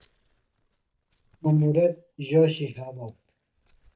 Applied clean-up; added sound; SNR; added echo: neural mask model DeepFilterNet 3.